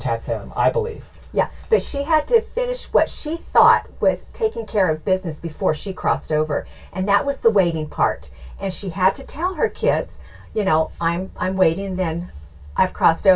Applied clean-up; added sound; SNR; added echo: none; none; none; reverberation time 0.1 s.